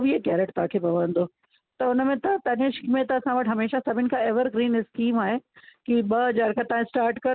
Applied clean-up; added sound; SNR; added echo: none; none; none; none.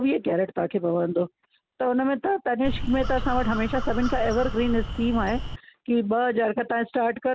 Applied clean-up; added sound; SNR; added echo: none; Crow; 4 dB; none.